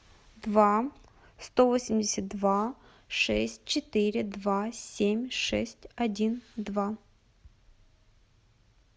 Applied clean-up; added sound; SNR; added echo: none; none; none; none.